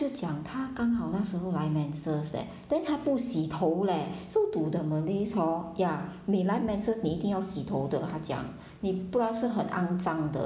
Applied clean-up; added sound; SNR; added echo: none; none; none; none.